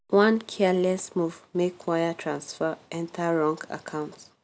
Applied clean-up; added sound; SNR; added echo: none; none; none; none.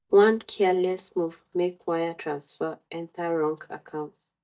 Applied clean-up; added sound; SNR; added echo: neural mask model DeepFilterNet 3.